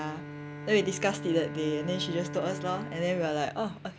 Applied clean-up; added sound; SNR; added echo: none; Bowed string instrument; 9 dB; none.